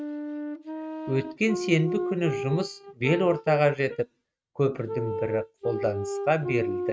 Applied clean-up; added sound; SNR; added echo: neural mask model RNNoise.